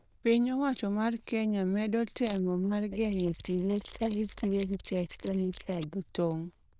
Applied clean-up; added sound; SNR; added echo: neural diffusion model UNIVERSE++.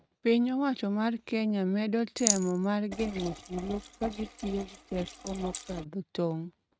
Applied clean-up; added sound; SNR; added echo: neural mask model RNNoise.